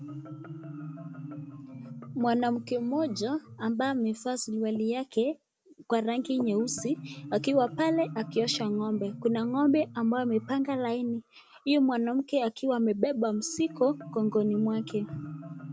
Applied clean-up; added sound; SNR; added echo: none; Marimba, xylophone; 15 dB; none.